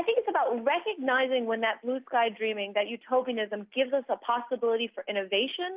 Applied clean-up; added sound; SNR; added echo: none; none; none; none.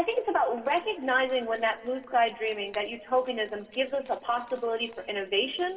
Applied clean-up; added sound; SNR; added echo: neural separator model SepFormer DNS4.